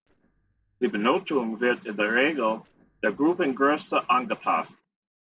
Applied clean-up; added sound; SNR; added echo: neural separator model SepFormer DNS4.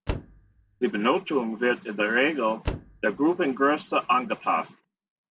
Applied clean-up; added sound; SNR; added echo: none; Slam; 13 dB; none.